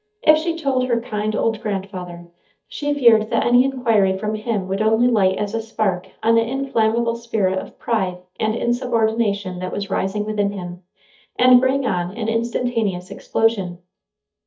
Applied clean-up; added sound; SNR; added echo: neural mask model DeepFilterNet 3.